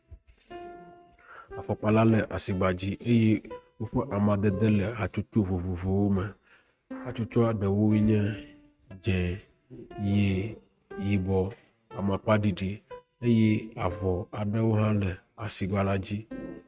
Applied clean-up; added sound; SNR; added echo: neural mask model RNNoise.